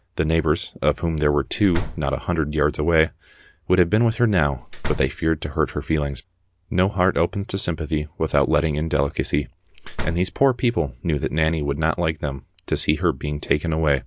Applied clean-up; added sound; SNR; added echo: none; Slam; 7 dB; none.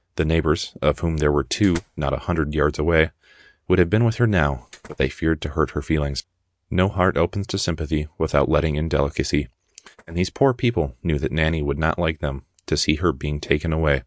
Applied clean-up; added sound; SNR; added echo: neural mask model RNNoise.